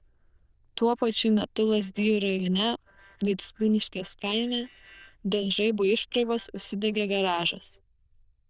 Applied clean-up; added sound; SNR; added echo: neural diffusion model UNIVERSE++.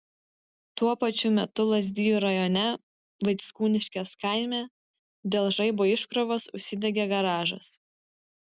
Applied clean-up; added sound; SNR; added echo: none; none; none; none.